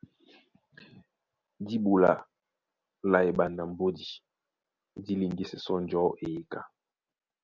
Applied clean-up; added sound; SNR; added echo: none; none; none; none.